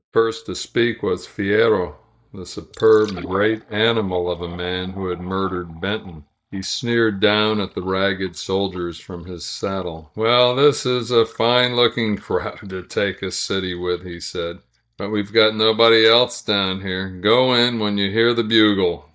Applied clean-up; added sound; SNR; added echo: neural mask model DeepFilterNet 3.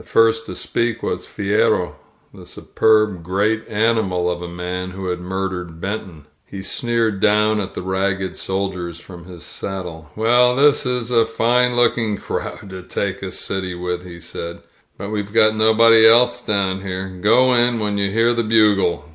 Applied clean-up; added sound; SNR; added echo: none; none; none; none.